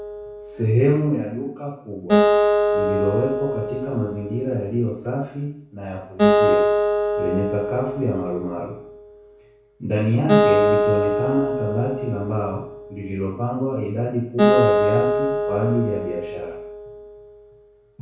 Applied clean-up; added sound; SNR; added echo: none; Acoustic guitar; -2 dB; reverberation time 0.6 s.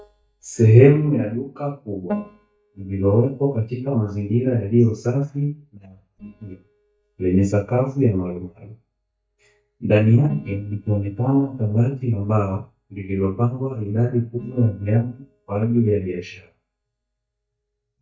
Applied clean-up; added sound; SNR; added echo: neural mask model DeepFilterNet 3.